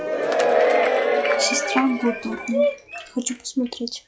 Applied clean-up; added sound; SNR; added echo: classical method log-MMSE.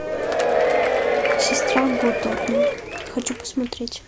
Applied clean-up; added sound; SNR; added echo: none; Applause / Crowd / Cheering; -5 dB; none.